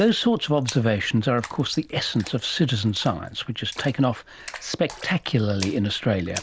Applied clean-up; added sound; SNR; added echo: none; Splash, splatter; 18 dB; none.